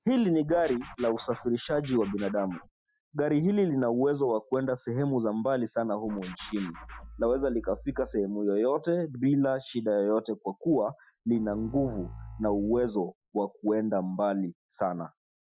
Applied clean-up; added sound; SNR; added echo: classical method Wiener filter.